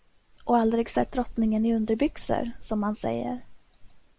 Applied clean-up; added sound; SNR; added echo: none; none; none; none.